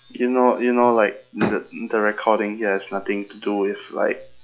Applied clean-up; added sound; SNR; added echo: classical method log-MMSE.